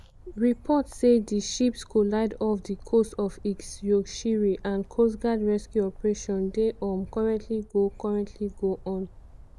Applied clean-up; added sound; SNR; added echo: none; Bird; 19 dB; none.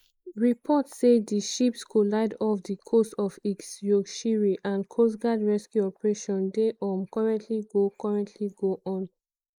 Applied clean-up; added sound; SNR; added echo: neural mask model Resemble Enhance denoiser.